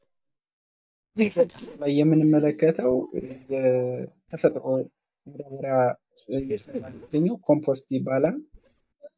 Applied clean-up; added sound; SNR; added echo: neural mask model DeepFilterNet 3.